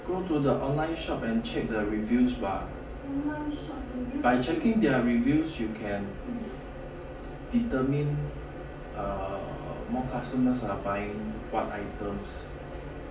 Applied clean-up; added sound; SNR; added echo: none; none; none; reverberation time 0.4 s.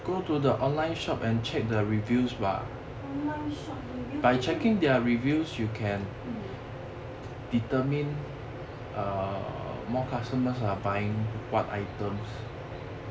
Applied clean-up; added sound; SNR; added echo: none; none; none; none.